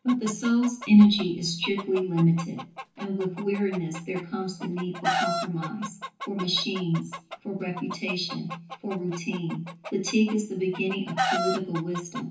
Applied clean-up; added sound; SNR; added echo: none; Chicken, rooster; 9 dB; reverberation time 0.6 s.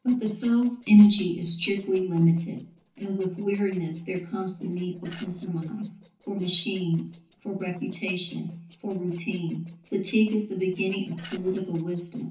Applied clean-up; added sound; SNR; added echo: neural separator model SepFormer DNS4.